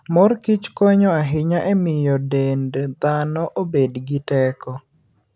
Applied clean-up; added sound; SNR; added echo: none; none; none; none.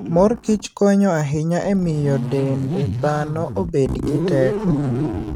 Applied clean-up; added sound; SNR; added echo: neural mask model RNNoise.